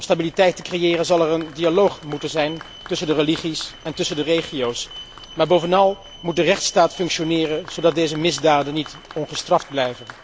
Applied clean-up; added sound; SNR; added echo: none; Alarm + Applause; 19 dB; none.